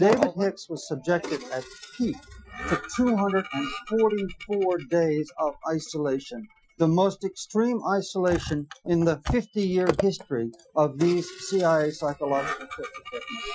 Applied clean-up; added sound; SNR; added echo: classical method Wiener filter.